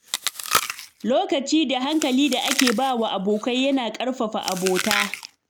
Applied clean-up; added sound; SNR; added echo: none; Chewing, mastication; 6 dB; none.